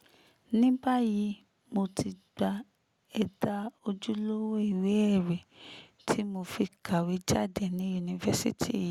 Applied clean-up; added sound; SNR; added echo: none; none; none; none.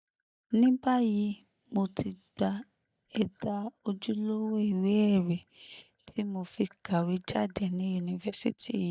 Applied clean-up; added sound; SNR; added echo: neural mask model DeepFilterNet 3.